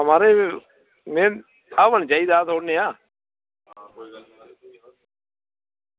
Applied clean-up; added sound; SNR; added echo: none; none; none; none.